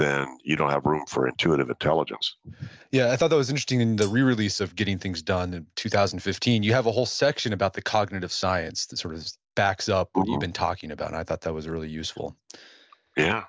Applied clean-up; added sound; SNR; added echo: none; Hi-hat; 16 dB; none.